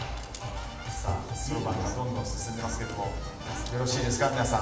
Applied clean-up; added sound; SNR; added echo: none; Bird / Fowl; 12 dB; reverberation time 1.0 s.